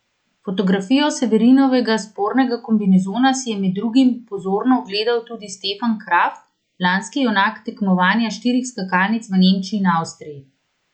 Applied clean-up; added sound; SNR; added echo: none; none; none; none.